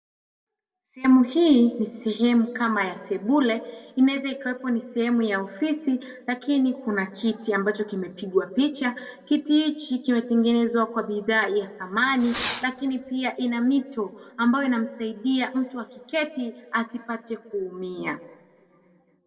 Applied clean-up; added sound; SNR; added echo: none; Fireworks; 5 dB; reverberation time 1.1 s.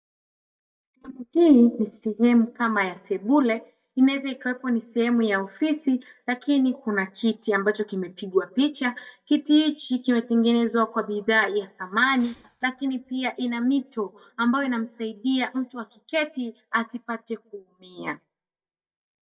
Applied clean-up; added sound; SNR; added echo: neural mask model DeepFilterNet 3.